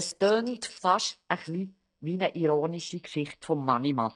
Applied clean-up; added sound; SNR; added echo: neural mask model DeepFilterNet 3.